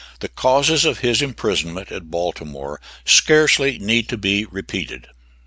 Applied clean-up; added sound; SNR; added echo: none; none; none; none.